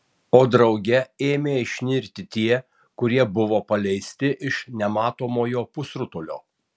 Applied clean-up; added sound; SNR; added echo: none; none; none; none.